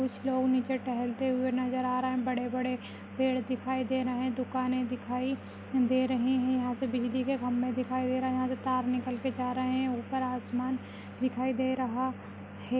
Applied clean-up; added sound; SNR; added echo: none; none; none; none.